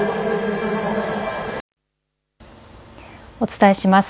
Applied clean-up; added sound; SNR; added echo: none; none; none; none.